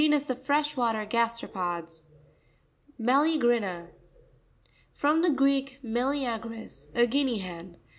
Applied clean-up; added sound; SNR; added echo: none; none; none; none.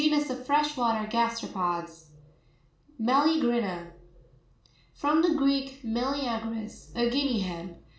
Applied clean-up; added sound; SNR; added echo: none; none; none; reverberation time 0.4 s.